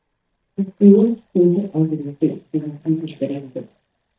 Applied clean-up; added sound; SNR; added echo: neural mask model DeepFilterNet 3.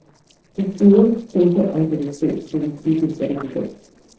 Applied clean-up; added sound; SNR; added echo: neural separator model SepFormer DNS4.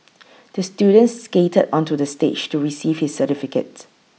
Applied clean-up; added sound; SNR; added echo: none; none; none; none.